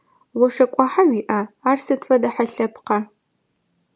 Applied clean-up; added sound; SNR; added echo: none; none; none; none.